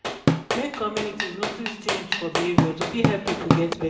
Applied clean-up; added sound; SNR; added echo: none; Drum / Drum kit; -4 dB; reverberation time 1.9 s.